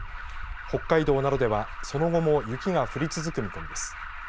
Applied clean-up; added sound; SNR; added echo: none; Alarm; 9 dB; none.